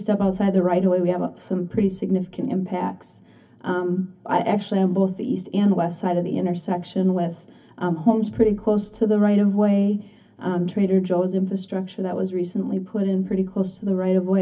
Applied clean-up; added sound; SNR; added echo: none; none; none; reverberation time 0.3 s.